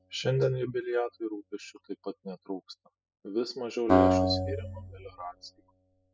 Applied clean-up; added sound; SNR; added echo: classical method spectral subtraction.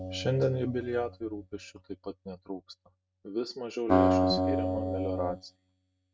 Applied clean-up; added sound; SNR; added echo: neural mask model RNNoise.